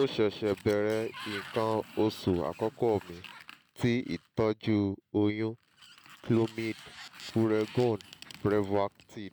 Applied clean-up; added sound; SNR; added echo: none; Sliding door; 19 dB; none.